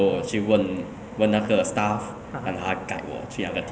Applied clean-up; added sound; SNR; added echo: none; none; none; none.